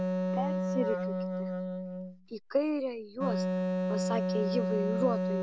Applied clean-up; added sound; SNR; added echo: none; Wind instrument, woodwind instrument; -3 dB; none.